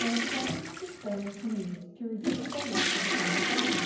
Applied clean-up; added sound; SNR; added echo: none; Toilet flush / Water; -3 dB; reverberation time 0.9 s.